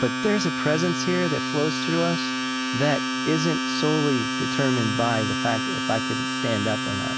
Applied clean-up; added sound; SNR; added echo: none; Domestic sounds, home sounds; 0 dB; none.